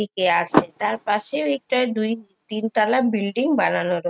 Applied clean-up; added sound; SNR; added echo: neural mask model RNNoise.